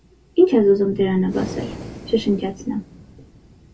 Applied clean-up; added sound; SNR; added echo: none; Breathing; 17 dB; reverberation time 0.1 s.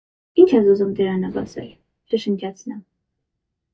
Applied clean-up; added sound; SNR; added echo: neural mask model DeepFilterNet 3.